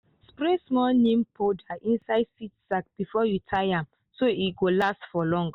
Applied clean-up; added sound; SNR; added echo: none; none; none; none.